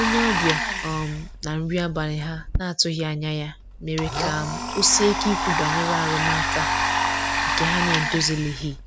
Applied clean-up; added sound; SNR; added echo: none; Domestic sounds, home sounds; 0 dB; none.